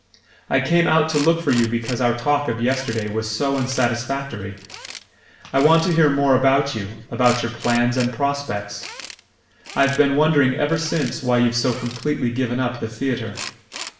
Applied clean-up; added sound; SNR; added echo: none; Tools; 17 dB; reverberation time 0.7 s.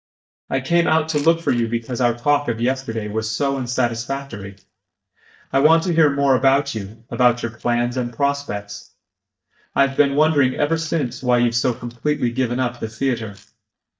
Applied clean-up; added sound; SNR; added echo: neural mask model DeepFilterNet 3.